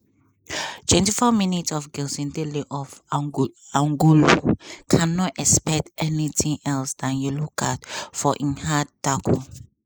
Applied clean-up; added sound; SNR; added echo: neural mask model Resemble Enhance denoiser.